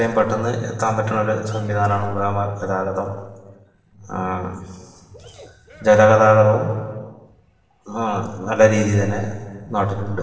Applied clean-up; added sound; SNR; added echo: neural separator model SepFormer DNS4.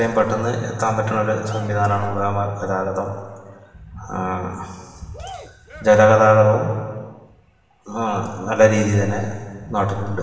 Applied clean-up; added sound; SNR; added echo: none; Cheering; 19 dB; reverberation time 1.6 s.